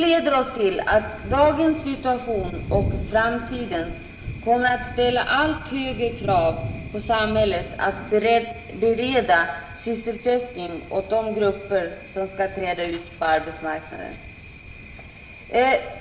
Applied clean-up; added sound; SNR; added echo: none; Thunder; 12 dB; reverberation time 0.8 s.